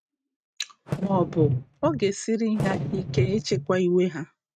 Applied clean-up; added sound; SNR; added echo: neural mask model RNNoise.